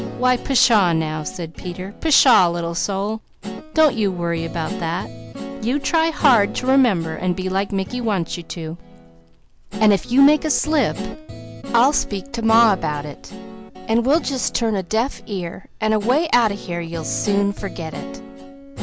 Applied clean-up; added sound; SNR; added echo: none; Guitar; 13 dB; none.